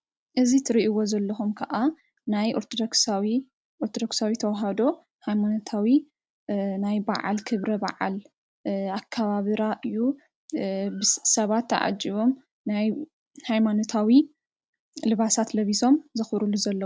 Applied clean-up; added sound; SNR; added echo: none; none; none; none.